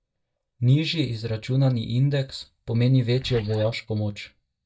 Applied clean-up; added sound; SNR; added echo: neural mask model DeepFilterNet 3.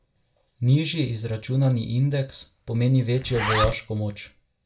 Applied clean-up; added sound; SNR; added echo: none; Zipper (clothing); 7 dB; reverberation time 0.2 s.